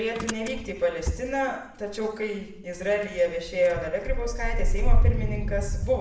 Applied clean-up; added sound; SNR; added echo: none; Engine starting / Motor vehicle (road); -2 dB; reverberation time 0.7 s.